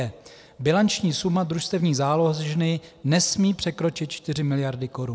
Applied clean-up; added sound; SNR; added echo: none; none; none; none.